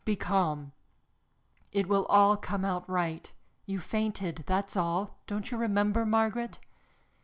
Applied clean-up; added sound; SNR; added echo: none; none; none; none.